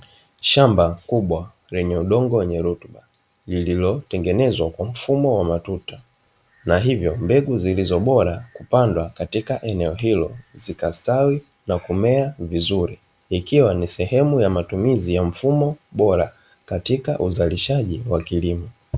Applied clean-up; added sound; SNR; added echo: none; none; none; none.